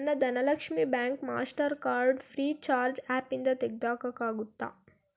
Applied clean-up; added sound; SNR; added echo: none; none; none; none.